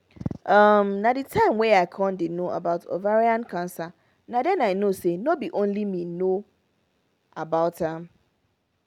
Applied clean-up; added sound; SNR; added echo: none; none; none; none.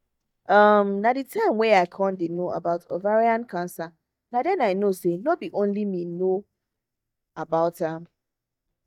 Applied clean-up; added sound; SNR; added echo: neural mask model DeepFilterNet 3.